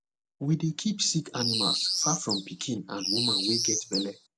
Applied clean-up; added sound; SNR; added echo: none; Bird; -2 dB; none.